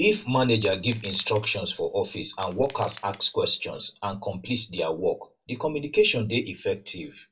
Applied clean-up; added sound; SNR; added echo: none; Crushing; 20 dB; reverberation time 0.2 s.